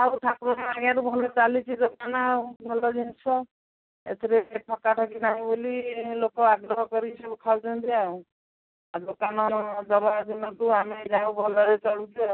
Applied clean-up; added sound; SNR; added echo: none; none; none; none.